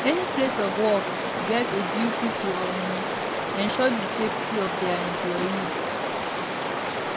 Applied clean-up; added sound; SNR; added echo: none; Stream; -1 dB; none.